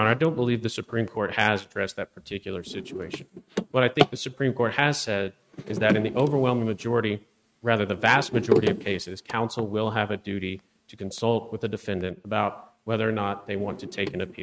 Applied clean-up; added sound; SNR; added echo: neural mask model RNNoise.